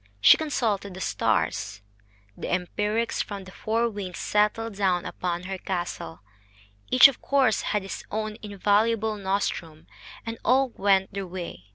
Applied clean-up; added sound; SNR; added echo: none; none; none; none.